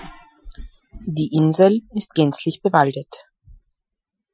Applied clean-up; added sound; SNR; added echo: classical method Wiener filter.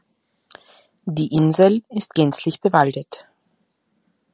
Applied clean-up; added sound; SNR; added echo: none; none; none; none.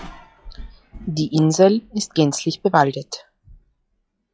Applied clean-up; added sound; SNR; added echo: classical method log-MMSE.